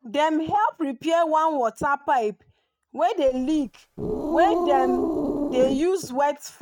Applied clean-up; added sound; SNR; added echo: neural mask model RNNoise.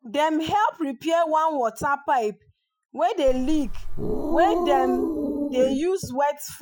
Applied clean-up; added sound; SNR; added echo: classical method Wiener filter.